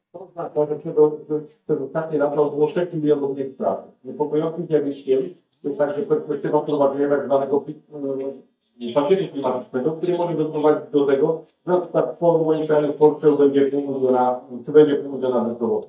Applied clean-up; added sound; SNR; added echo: neural mask model DeepFilterNet 3.